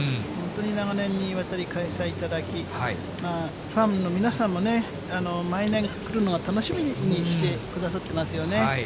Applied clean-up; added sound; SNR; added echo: none; Bass guitar; 18 dB; none.